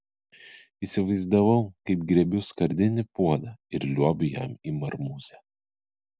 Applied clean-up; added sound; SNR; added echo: none; none; none; none.